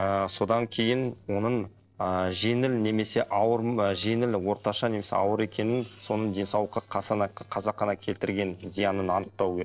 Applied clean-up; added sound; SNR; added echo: neural separator model SepFormer DNS4.